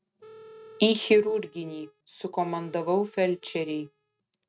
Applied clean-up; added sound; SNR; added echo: neural mask model RNNoise.